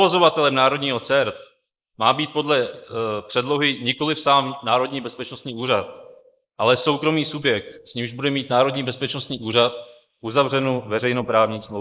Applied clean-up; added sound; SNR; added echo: neural mask model Resemble Enhance denoiser.